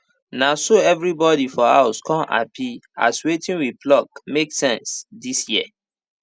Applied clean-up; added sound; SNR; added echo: none; none; none; none.